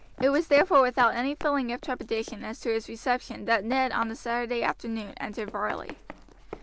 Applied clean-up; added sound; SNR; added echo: none; Run; 18 dB; none.